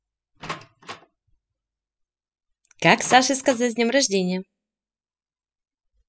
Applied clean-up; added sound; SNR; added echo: classical method spectral subtraction.